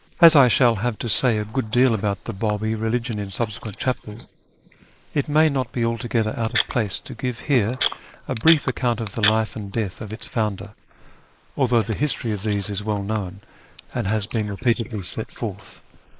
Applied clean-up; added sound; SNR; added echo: neural mask model Resemble Enhance denoiser.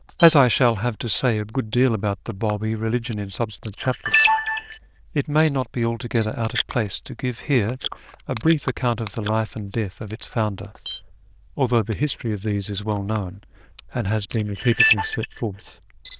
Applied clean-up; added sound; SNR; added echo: neural diffusion model UNIVERSE++.